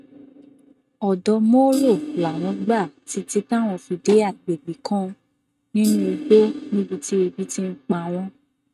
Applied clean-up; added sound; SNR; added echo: neural mask model RNNoise.